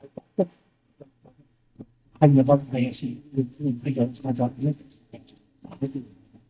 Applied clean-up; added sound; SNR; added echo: neural mask model DeepFilterNet 3.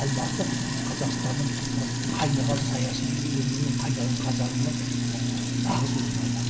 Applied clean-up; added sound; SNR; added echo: none; Sink (filling or washing); -3 dB; reverberation time 2.1 s.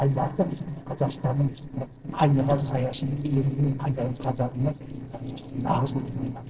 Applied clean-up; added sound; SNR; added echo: neural separator model SepFormer DNS4.